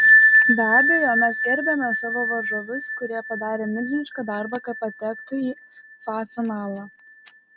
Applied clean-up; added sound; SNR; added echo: none; Bell; -5 dB; none.